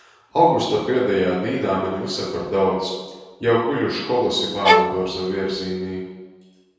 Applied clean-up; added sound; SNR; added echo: none; Bowed string instrument; -2 dB; reverberation time 1.2 s.